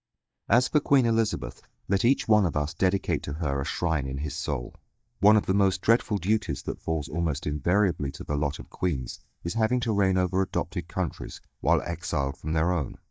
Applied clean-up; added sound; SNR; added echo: neural mask model DeepFilterNet 3.